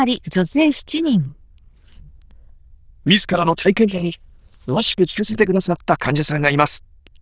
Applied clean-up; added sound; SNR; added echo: neural diffusion model UNIVERSE++.